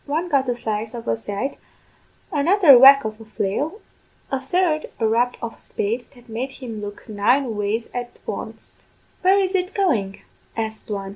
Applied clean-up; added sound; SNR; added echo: none; none; none; none.